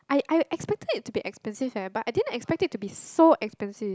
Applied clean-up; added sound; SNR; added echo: none; none; none; none.